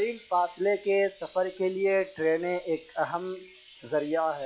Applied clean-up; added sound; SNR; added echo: classical method log-MMSE.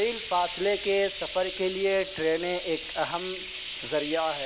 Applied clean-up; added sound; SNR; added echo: none; Frying (food); 9 dB; none.